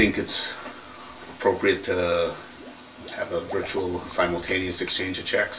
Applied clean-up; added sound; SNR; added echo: none; Liquid; 19 dB; reverberation time 0.2 s.